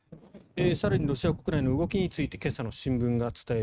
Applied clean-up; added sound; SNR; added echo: neural mask model RNNoise.